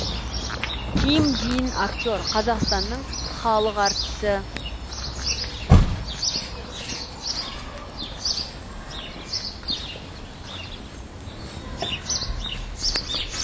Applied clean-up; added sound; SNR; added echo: none; Chirp, tweet; -3 dB; none.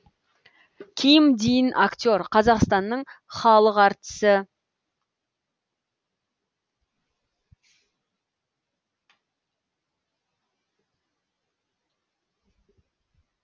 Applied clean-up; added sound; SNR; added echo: none; none; none; none.